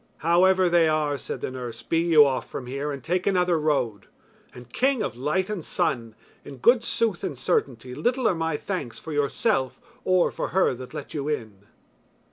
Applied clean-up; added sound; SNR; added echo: none; none; none; none.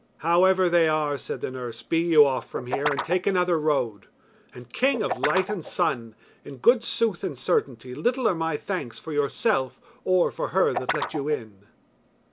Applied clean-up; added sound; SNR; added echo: none; Guitar; 9 dB; none.